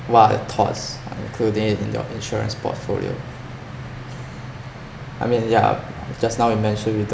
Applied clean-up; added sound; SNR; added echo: none; none; none; none.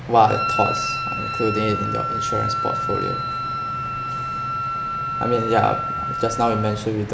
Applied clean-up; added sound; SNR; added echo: none; Wind instrument, woodwind instrument; 2 dB; none.